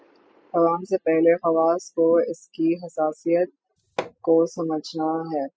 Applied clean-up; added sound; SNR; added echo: classical method spectral subtraction.